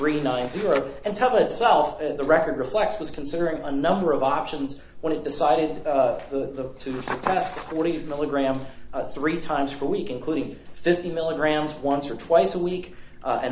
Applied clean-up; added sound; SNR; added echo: none; Chewing, mastication; 13 dB; none.